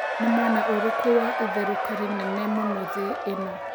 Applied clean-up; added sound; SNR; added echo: none; Crowd / Cheering; 1 dB; none.